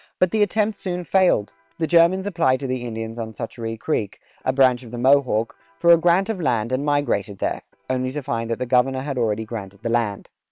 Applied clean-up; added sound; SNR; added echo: neural separator model SepFormer WHAM!.